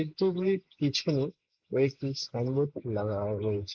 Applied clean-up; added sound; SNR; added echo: neural mask model Resemble Enhance denoiser.